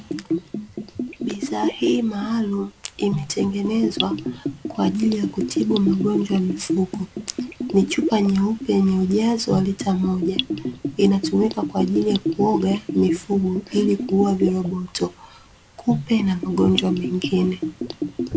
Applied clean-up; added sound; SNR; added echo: none; Bathtub (filling or washing) / Gurgling; 6 dB; none.